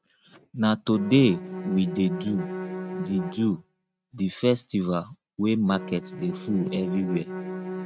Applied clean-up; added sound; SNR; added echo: neural mask model RNNoise.